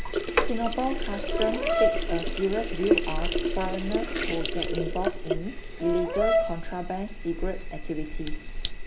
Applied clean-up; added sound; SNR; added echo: none; Brass instrument + Sink (filling or washing); -4 dB; none.